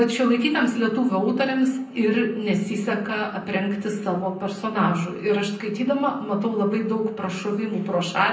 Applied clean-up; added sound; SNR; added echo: none; none; none; reverberation time 0.6 s.